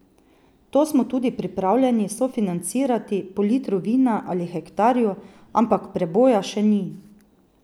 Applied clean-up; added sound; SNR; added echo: none; none; none; none.